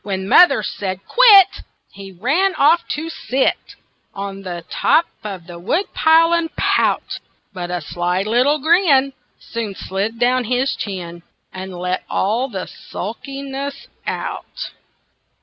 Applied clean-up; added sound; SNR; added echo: none; none; none; none.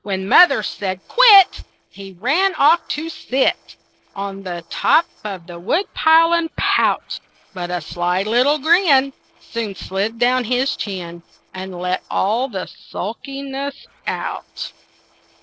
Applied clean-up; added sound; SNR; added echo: neural separator model SepFormer DNS4.